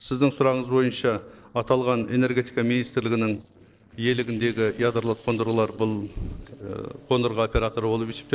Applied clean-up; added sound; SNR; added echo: neural separator model SepFormer DNS4.